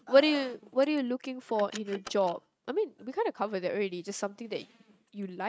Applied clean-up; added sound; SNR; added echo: neural mask model RNNoise.